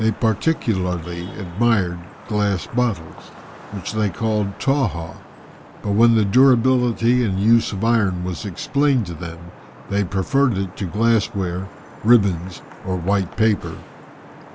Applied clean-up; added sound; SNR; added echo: none; Traffic noise, roadway noise / Vehicle horn, car horn, honking; 20 dB; none.